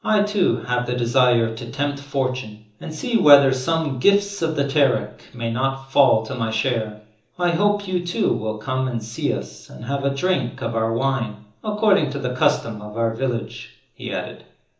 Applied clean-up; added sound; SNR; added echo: none; none; none; reverberation time 0.7 s.